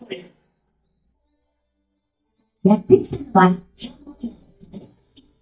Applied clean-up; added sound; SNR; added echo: neural mask model DeepFilterNet 3.